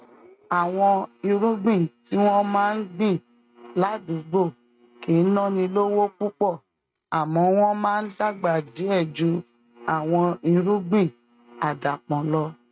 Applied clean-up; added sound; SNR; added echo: neural mask model RNNoise.